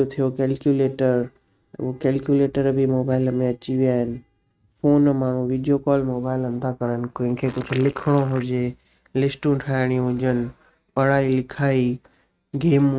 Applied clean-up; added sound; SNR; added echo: neural mask model RNNoise.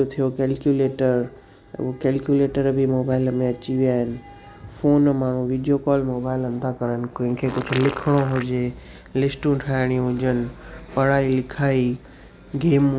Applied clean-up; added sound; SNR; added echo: none; Fart; 11 dB; none.